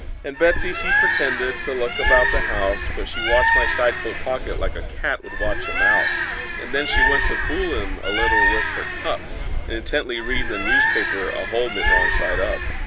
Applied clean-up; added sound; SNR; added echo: none; Bird; -4 dB; none.